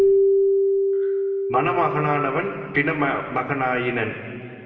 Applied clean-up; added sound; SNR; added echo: none; Keyboard (musical); -2 dB; reverberation time 2.3 s.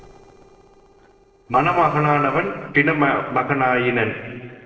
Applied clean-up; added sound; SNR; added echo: neural separator model SepFormer DNS4.